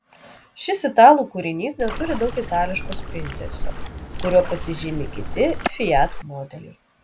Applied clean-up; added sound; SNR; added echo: none; Crack + Splash, splatter; 5 dB; none.